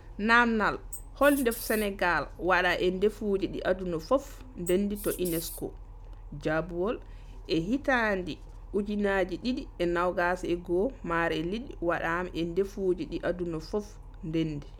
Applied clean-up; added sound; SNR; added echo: none; Wild animals; 13 dB; none.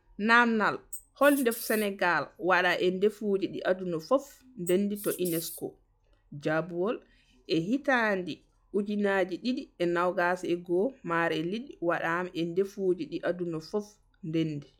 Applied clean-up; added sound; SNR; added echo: classical method log-MMSE.